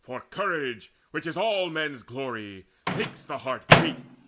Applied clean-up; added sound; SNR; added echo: none; Microwave oven; -2 dB; none.